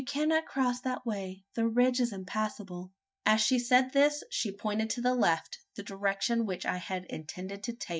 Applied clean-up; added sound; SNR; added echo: neural mask model DeepFilterNet 3.